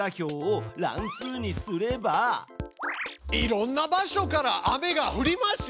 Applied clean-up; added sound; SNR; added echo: none; none; none; none.